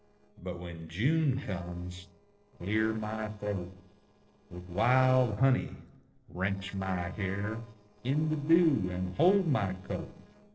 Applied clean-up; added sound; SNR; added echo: neural separator model SepFormer DNS4.